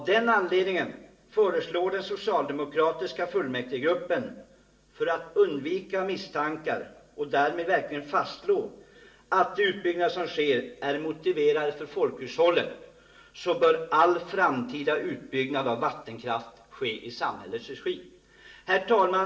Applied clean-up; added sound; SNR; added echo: none; none; none; reverberation time 0.6 s.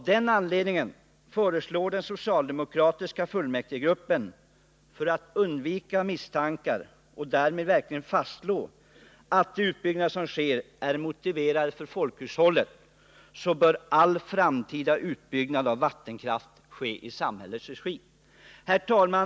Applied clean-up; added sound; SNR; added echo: none; none; none; none.